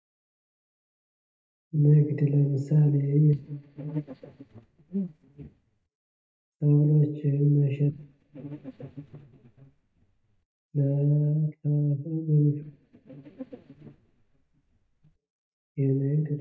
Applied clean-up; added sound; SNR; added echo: neural mask model DeepFilterNet 3.